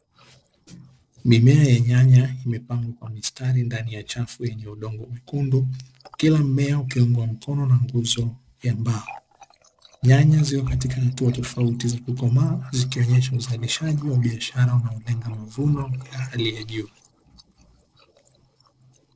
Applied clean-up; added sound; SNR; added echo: neural separator model SepFormer DNS4.